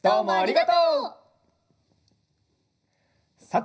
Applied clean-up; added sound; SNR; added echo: none; none; none; reverberation time 0.5 s.